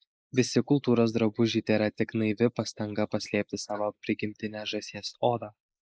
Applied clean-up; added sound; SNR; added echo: neural mask model Resemble Enhance denoiser.